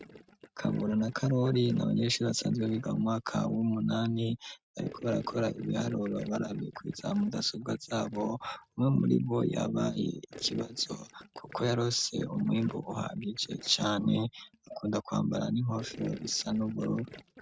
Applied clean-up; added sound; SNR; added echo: neural mask model RNNoise.